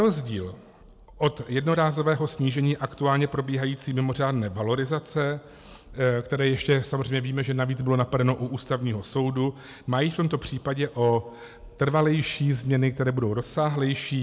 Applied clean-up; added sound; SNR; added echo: none; none; none; none.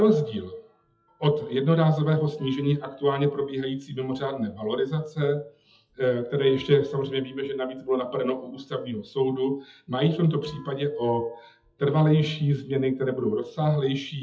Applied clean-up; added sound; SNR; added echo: classical method WPE with log-MMSE.